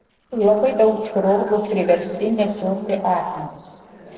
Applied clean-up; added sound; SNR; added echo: neural separator model SepFormer DNS4.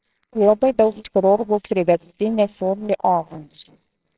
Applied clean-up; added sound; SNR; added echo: neural separator model SepFormer WHAMR!.